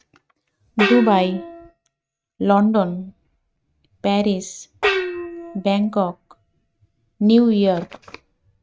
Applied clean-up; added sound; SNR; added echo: neural mask model RNNoise.